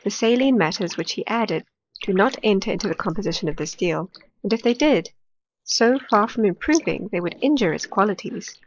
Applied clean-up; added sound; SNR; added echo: neural mask model Resemble Enhance denoiser.